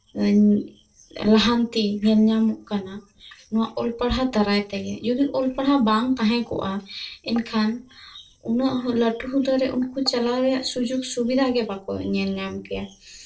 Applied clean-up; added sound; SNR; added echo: neural separator model SepFormer DNS4.